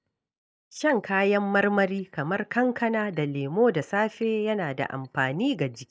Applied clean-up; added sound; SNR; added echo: neural mask model DeepFilterNet 3.